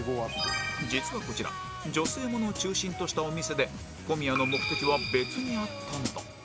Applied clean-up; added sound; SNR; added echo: none; Hi-hat; 16 dB; none.